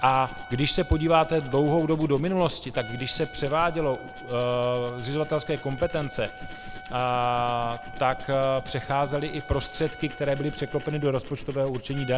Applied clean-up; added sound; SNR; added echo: none; Tools + Trumpet; 13 dB; none.